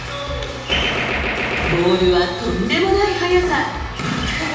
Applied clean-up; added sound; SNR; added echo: none; Gunshot, gunfire; 5 dB; reverberation time 0.9 s.